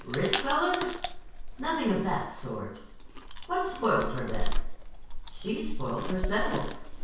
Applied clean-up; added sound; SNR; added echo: none; Chewing, mastication; -1 dB; reverberation time 0.6 s.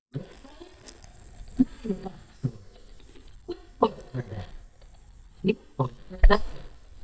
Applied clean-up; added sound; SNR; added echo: neural mask model DeepFilterNet 3.